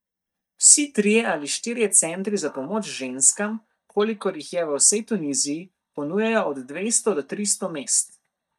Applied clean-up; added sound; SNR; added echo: neural mask model DeepFilterNet 3.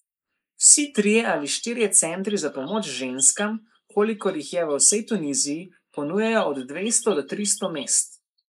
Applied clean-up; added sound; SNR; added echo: neural mask model Resemble Enhance denoiser.